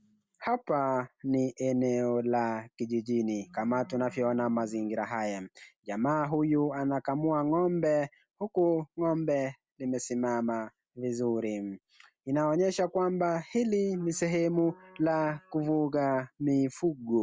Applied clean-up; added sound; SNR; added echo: none; none; none; none.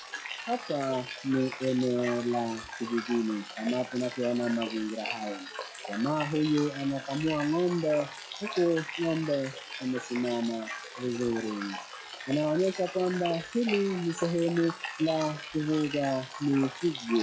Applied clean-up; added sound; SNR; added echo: classical method log-MMSE.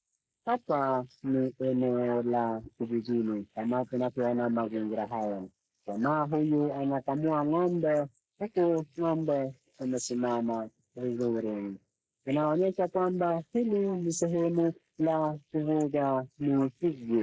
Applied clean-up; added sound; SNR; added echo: neural mask model Resemble Enhance denoiser.